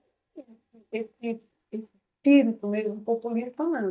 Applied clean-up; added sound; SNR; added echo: neural mask model DeepFilterNet 3.